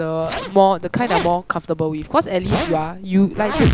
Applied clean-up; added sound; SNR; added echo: none; Zipper (clothing); 5 dB; none.